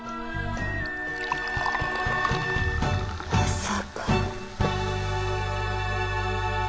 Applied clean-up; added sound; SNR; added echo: none; Liquid; 11 dB; none.